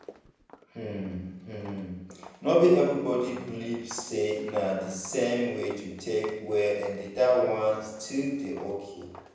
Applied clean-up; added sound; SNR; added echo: none; Walk, footsteps; 20 dB; reverberation time 0.9 s.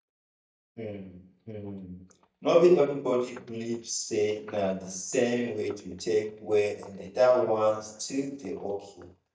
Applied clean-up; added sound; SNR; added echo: neural mask model DeepFilterNet 3.